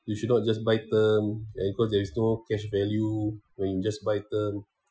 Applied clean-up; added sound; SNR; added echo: classical method Wiener filter.